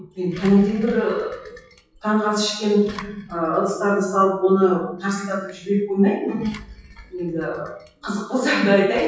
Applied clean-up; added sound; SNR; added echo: classical method WPE with log-MMSE.